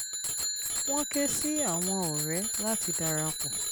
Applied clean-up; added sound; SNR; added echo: none; Bicycle bell; -2 dB; none.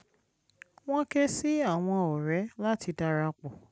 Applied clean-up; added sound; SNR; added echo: none; none; none; none.